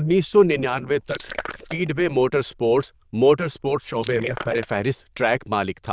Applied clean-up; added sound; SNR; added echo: neural diffusion model UNIVERSE++.